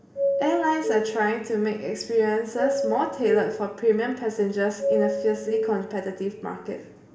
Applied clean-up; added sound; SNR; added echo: none; Doorbell; 3 dB; reverberation time 1.2 s.